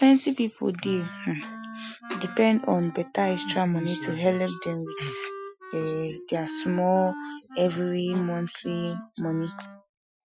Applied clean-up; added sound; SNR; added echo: classical method Wiener filter.